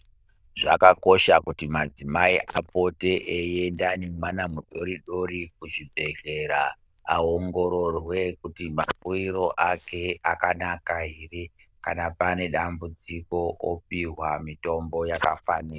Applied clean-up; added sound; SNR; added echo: neural diffusion model UNIVERSE++.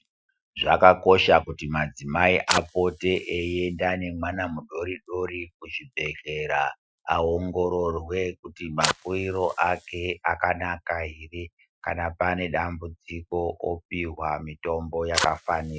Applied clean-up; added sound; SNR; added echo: classical method Wiener filter.